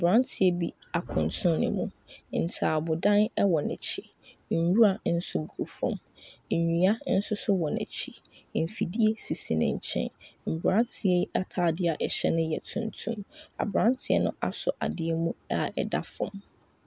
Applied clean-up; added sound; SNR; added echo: none; none; none; none.